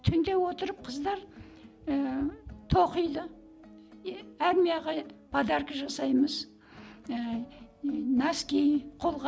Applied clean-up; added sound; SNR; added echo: none; none; none; none.